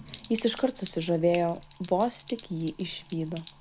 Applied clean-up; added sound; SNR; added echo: none; Sink (filling or washing); 18 dB; none.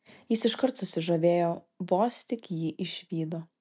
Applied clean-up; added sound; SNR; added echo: none; none; none; none.